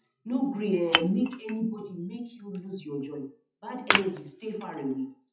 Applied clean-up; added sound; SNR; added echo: classical method WPE with log-MMSE.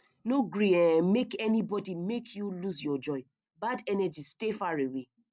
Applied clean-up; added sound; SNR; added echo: none; none; none; none.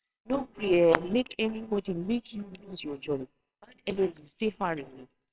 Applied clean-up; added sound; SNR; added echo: neural separator model SepFormer WHAMR!.